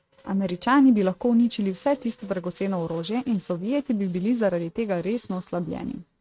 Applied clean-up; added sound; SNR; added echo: neural mask model RNNoise.